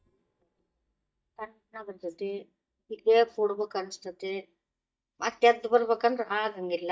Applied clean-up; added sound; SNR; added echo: neural mask model DeepFilterNet 3.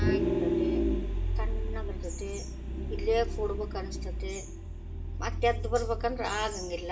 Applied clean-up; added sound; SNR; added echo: none; Vehicle; -3 dB; reverberation time 0.5 s.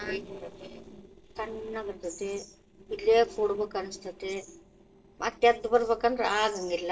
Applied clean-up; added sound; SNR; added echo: neural separator model SepFormer DNS4.